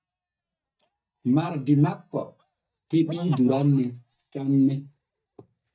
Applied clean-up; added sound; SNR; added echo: neural mask model DeepFilterNet 3.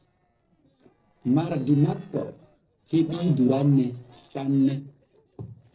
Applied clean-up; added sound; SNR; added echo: neural separator model SepFormer DNS4.